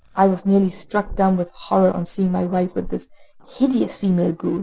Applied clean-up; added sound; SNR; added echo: none; Growling; 18 dB; none.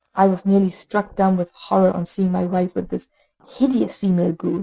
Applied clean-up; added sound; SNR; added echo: neural mask model RNNoise.